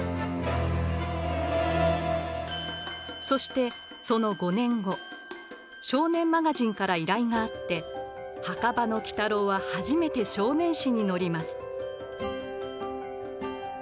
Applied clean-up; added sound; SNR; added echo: none; none; none; none.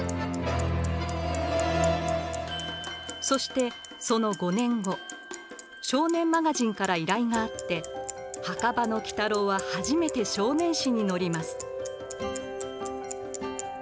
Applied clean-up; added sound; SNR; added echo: none; Bicycle; 18 dB; none.